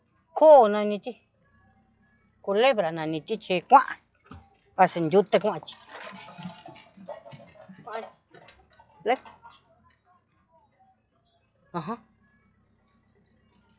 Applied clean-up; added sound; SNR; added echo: classical method log-MMSE.